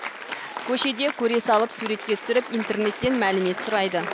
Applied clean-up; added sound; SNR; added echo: none; Applause; 9 dB; none.